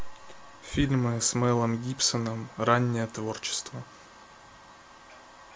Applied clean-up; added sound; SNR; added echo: none; none; none; none.